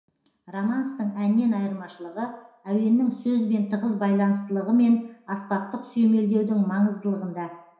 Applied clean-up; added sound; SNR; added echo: none; none; none; reverberation time 0.7 s.